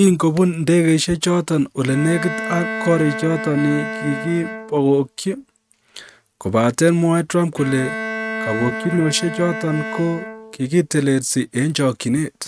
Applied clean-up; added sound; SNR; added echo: neural mask model RNNoise.